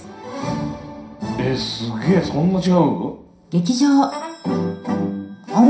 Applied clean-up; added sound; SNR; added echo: none; none; none; reverberation time 0.5 s.